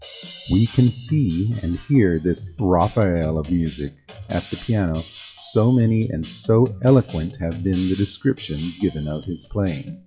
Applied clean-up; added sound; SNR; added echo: classical method WPE with log-MMSE.